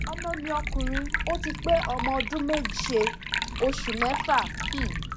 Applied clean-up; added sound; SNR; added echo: none; Thunderstorm + Liquid; 1 dB; none.